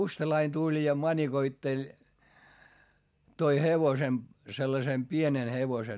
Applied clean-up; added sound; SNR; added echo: none; none; none; none.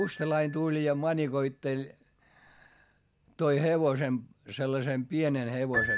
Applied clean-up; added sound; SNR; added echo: none; Piano; 11 dB; none.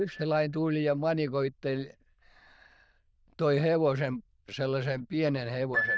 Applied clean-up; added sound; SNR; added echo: neural diffusion model UNIVERSE++.